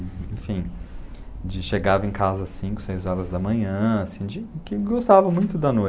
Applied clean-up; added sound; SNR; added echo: none; Wind; 14 dB; none.